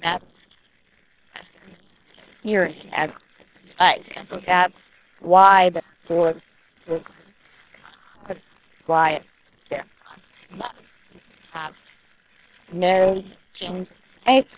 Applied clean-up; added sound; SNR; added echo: neural separator model SepFormer WHAM!.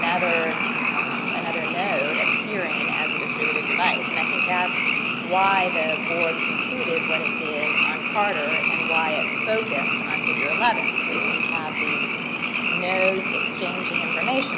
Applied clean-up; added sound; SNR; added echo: none; Frog; -4 dB; none.